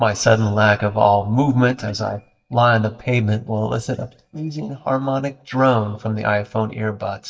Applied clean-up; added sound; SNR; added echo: neural mask model DeepFilterNet 3.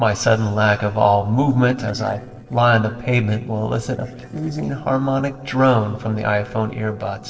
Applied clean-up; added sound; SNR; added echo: neural separator model SepFormer DNS4.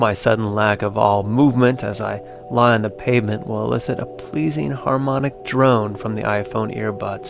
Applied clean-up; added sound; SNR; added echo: none; none; none; none.